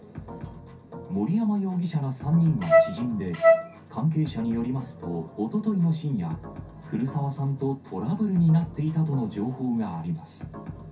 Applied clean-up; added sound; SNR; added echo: none; Wind instrument, woodwind instrument; -5 dB; reverberation time 0.3 s.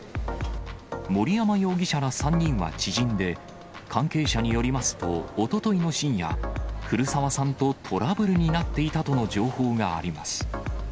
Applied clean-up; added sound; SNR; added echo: none; none; none; none.